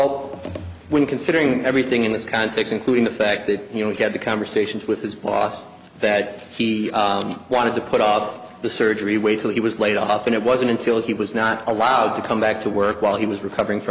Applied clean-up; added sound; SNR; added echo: none; none; none; none.